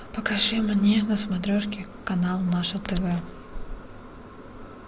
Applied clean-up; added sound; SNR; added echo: none; none; none; none.